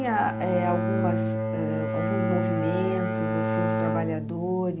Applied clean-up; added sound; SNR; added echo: none; Bowed string instrument; -2 dB; none.